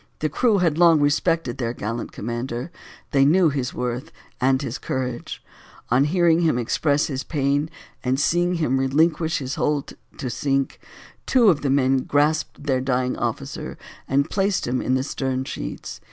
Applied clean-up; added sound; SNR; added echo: none; none; none; none.